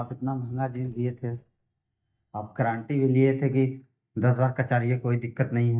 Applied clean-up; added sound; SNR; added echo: neural mask model DeepFilterNet 3.